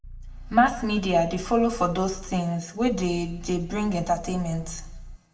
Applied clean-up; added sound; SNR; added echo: none; Idling / Car; 13 dB; reverberation time 0.7 s.